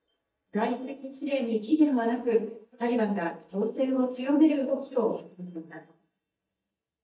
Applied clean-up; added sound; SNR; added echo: neural mask model DeepFilterNet 3.